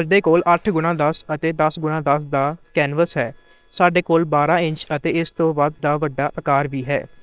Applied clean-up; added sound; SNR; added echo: neural separator model SepFormer WHAM!.